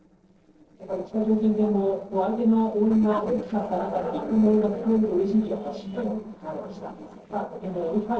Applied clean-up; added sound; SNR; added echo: neural separator model SepFormer DNS4.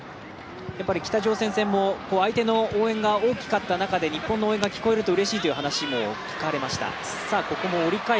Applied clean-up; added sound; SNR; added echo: none; none; none; none.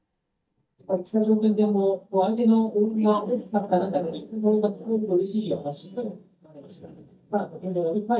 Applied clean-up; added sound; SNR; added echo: neural mask model DeepFilterNet 3.